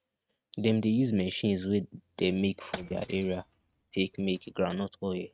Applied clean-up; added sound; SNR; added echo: neural mask model RNNoise.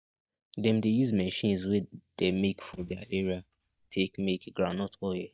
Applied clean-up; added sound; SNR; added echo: neural mask model DeepFilterNet 3.